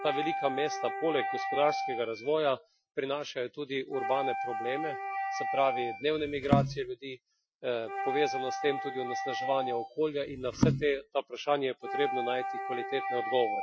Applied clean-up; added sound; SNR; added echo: classical method Wiener filter.